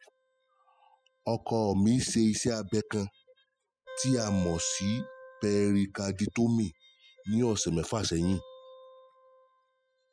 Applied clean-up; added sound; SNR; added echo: classical method spectral subtraction.